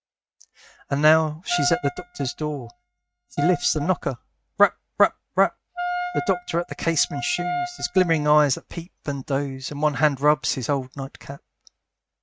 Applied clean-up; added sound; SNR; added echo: neural mask model RNNoise.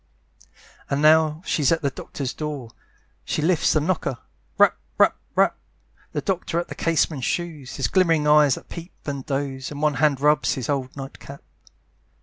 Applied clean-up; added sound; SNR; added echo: none; none; none; none.